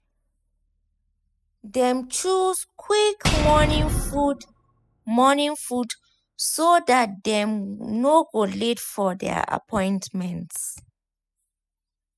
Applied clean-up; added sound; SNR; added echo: classical method spectral subtraction.